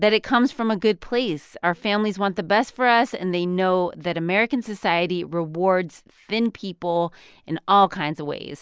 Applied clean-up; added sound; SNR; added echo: none; none; none; none.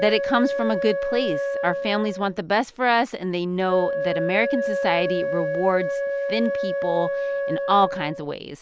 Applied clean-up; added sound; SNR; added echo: none; Wind instrument, woodwind instrument; 2 dB; none.